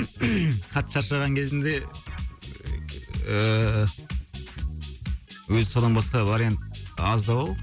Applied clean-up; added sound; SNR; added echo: none; none; none; none.